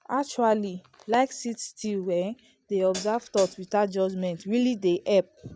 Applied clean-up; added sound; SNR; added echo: none; Hi-hat; 13 dB; none.